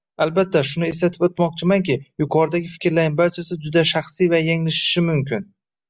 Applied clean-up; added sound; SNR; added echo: none; none; none; none.